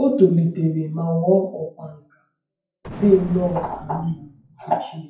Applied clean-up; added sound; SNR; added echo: classical method WPE with log-MMSE.